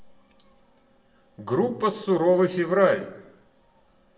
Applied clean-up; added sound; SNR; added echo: none; none; none; reverberation time 0.8 s.